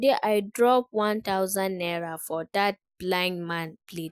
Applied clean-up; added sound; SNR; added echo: none; none; none; none.